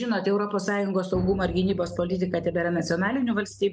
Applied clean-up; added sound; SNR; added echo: none; Drum; 16 dB; none.